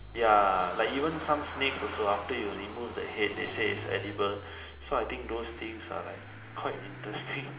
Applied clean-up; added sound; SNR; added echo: none; Engine starting / Motor vehicle (road); 11 dB; reverberation time 1.2 s.